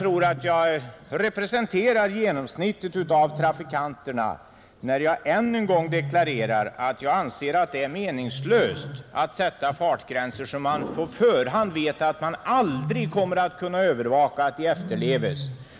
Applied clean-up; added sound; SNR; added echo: none; Wild animals; 14 dB; none.